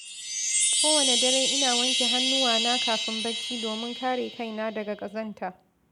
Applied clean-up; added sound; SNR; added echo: none; Chime; -3 dB; none.